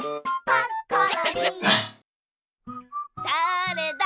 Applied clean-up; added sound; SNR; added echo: none; Scratching (performance technique); 2 dB; none.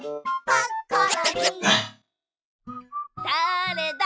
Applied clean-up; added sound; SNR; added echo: classical method log-MMSE.